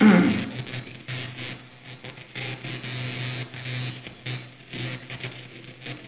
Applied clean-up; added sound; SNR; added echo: none; none; none; reverberation time 0.8 s.